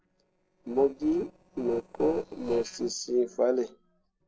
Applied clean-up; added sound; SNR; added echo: neural separator model SepFormer DNS4.